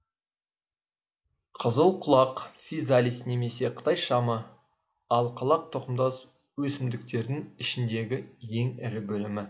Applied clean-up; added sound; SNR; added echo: none; none; none; none.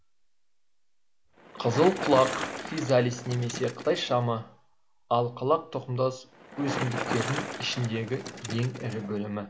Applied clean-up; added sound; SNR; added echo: none; Bicycle; 9 dB; none.